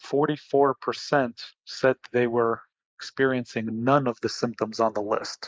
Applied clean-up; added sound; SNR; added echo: neural mask model Resemble Enhance denoiser.